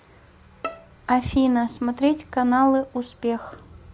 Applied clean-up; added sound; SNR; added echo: none; Bowed string instrument; 17 dB; none.